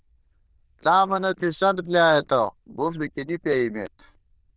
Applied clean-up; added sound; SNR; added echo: neural diffusion model UNIVERSE++.